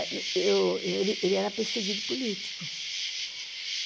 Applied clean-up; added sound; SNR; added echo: none; Insect; 4 dB; none.